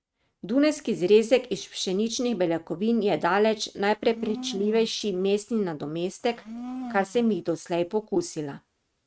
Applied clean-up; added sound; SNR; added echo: neural mask model RNNoise.